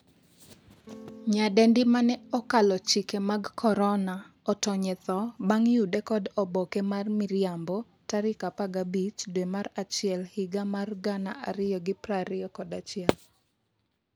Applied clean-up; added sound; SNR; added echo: none; Electric guitar / Strum; 19 dB; none.